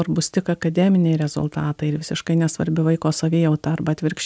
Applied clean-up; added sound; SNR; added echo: none; none; none; none.